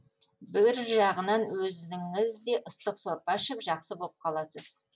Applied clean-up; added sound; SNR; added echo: none; none; none; none.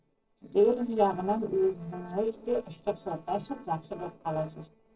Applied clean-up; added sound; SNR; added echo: neural separator model SepFormer DNS4.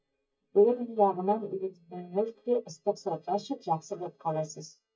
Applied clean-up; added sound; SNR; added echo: neural mask model DeepFilterNet 3.